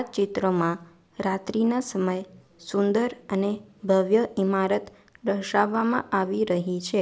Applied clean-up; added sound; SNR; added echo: none; none; none; none.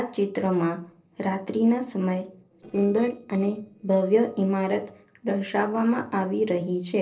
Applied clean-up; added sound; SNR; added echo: neural separator model SepFormer DNS4.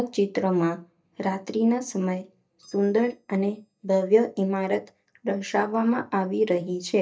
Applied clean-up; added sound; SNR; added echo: neural mask model DeepFilterNet 3.